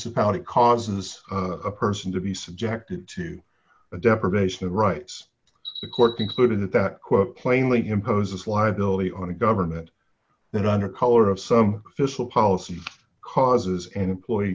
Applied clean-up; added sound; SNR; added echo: none; none; none; none.